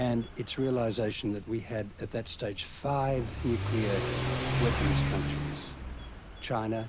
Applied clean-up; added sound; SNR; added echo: none; Accelerating, revving, vroom / Car; 1 dB; none.